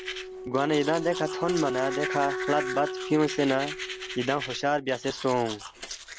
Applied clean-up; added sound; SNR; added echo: none; Domestic sounds, home sounds + Wind instrument, woodwind instrument; 7 dB; none.